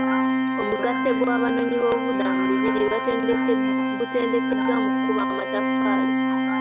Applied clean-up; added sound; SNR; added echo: none; Organ; -4 dB; none.